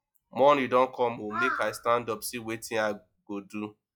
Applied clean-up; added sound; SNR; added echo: classical method log-MMSE.